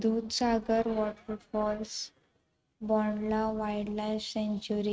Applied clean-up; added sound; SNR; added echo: neural mask model RNNoise.